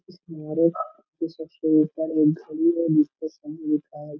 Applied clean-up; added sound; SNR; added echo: none; none; none; none.